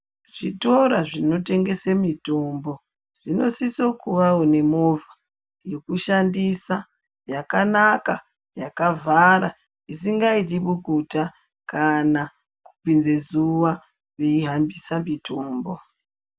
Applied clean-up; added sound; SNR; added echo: none; none; none; none.